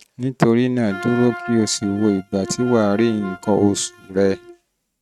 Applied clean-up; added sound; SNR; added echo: neural mask model RNNoise.